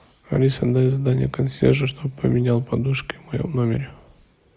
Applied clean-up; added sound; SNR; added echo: none; none; none; none.